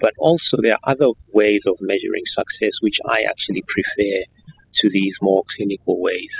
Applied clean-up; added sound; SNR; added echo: classical method spectral subtraction.